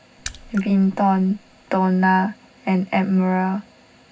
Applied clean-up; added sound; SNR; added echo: none; Raindrop / Splash, splatter; 20 dB; reverberation time 0.4 s.